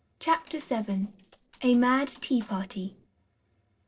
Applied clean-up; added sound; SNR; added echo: neural separator model SepFormer DNS4.